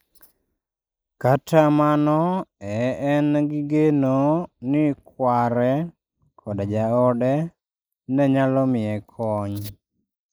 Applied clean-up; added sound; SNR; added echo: neural mask model Resemble Enhance denoiser.